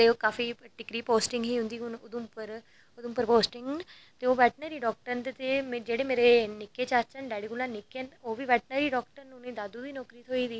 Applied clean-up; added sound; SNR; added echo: none; none; none; none.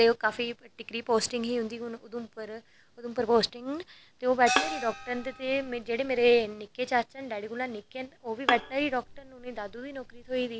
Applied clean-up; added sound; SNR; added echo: none; Bowed string instrument + Gong; 6 dB; none.